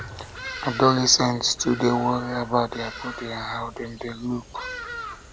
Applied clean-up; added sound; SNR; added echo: none; Bird vocalization, bird call, bird song; 13 dB; none.